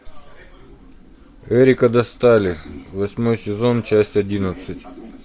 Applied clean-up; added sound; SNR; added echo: none; none; none; none.